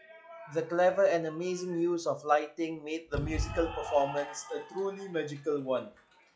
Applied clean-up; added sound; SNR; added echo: classical method log-MMSE.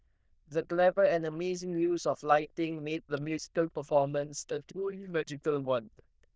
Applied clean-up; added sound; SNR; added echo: neural diffusion model UNIVERSE++.